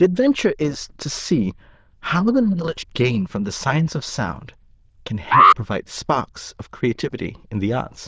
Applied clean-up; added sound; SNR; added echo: neural diffusion model UNIVERSE++.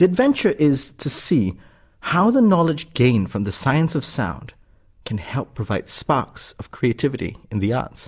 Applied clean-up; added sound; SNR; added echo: none; none; none; none.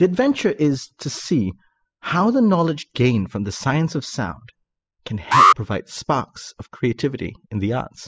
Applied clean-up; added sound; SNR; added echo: classical method spectral subtraction.